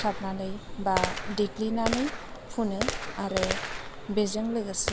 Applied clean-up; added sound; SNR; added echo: none; Gunshot, gunfire; 4 dB; none.